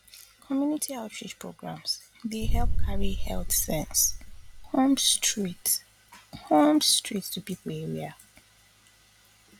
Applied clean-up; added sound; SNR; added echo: none; Boom; -2 dB; none.